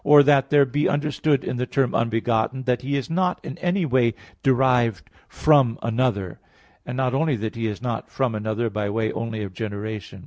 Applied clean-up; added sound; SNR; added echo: none; none; none; none.